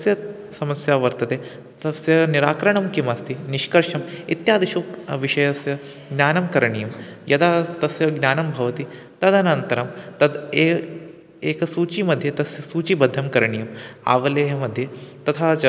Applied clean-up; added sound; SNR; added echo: none; none; none; none.